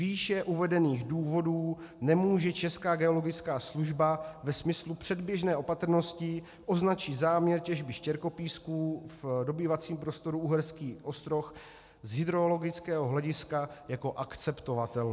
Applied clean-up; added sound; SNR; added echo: none; none; none; none.